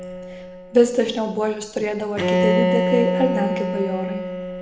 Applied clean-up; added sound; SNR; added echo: none; Bowed string instrument; 1 dB; reverberation time 0.9 s.